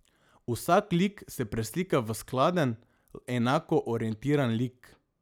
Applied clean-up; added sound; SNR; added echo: none; none; none; none.